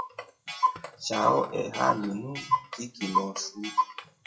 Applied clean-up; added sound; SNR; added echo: classical method WPE with log-MMSE.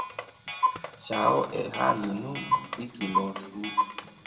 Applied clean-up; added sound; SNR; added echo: none; Clock; 0 dB; reverberation time 1.4 s.